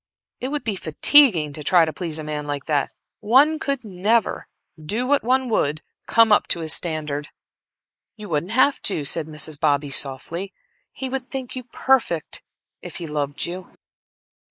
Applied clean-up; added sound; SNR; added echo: neural mask model Resemble Enhance denoiser.